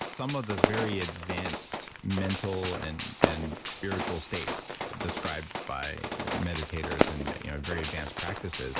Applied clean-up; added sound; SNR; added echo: none; Gunshot, gunfire + Fireworks; -2 dB; none.